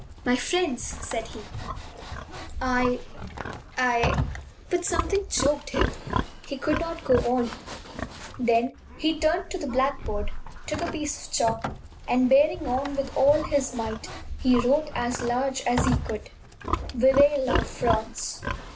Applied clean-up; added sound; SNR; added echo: none; Livestock, farm animals, working animals; 6 dB; none.